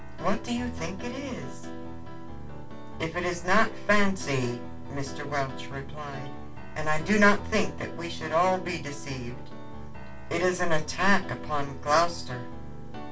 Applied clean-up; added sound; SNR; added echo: none; Piano; 14 dB; reverberation time 0.2 s.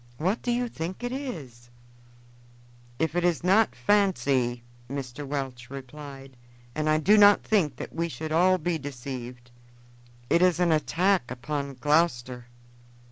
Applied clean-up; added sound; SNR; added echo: none; none; none; none.